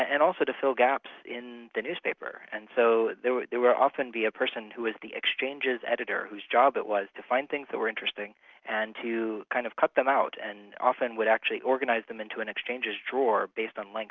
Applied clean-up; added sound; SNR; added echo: none; none; none; none.